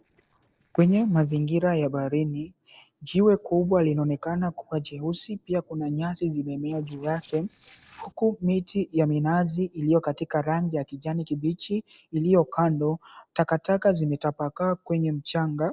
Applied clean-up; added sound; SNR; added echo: neural separator model SepFormer DNS4.